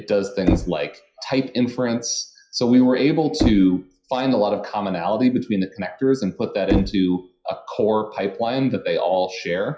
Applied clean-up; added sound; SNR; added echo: classical method WPE with log-MMSE.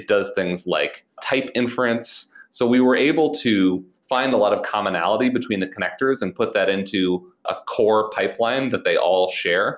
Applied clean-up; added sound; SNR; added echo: none; none; none; none.